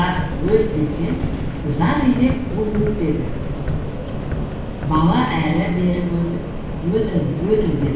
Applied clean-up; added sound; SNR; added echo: none; Subway, metro, underground; 4 dB; reverberation time 0.7 s.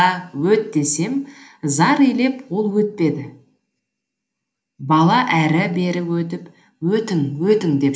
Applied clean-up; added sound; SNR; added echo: none; none; none; none.